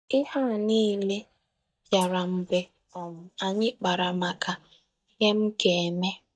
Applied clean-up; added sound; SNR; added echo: neural mask model DeepFilterNet 3.